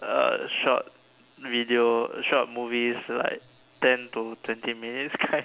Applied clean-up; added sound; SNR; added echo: none; none; none; none.